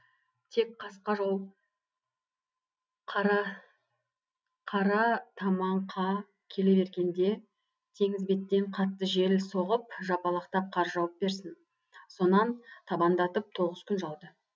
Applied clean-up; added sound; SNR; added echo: none; none; none; none.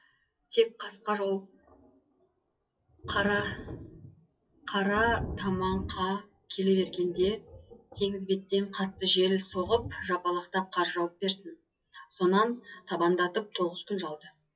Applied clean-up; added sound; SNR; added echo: classical method WPE with log-MMSE.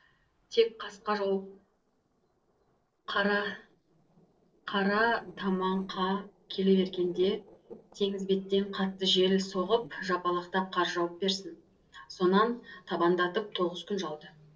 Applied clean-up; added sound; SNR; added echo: neural separator model SepFormer DNS4.